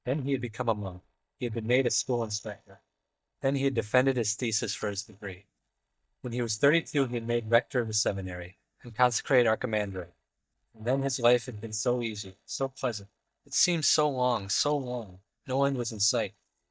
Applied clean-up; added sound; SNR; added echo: neural mask model DeepFilterNet 3.